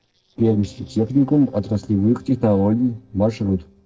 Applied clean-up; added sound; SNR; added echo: neural separator model SepFormer DNS4.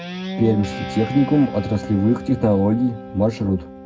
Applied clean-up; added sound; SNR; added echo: none; Guitar; 11 dB; reverberation time 0.3 s.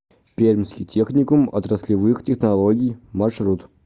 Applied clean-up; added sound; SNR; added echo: none; none; none; none.